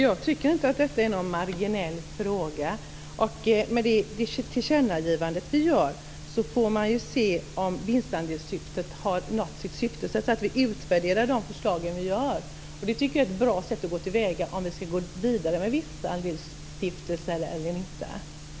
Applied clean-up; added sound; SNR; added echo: none; none; none; none.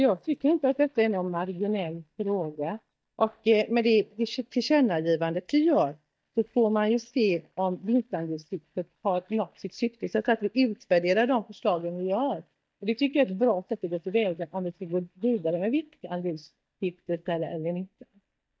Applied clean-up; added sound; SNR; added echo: neural mask model DeepFilterNet 3.